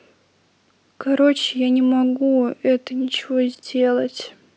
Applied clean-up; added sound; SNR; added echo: none; none; none; none.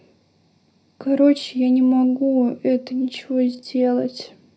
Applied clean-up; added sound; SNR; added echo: none; none; none; reverberation time 0.4 s.